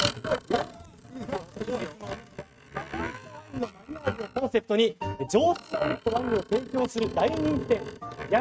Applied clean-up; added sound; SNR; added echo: neural mask model RNNoise.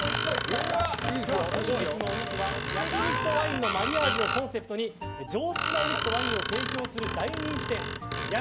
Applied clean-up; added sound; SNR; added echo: none; Screech; 1 dB; none.